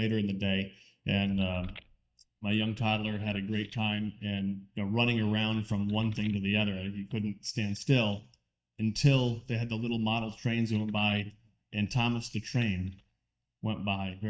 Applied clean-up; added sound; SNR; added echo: neural mask model DeepFilterNet 3.